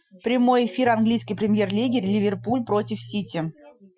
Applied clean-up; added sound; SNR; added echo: classical method Wiener filter.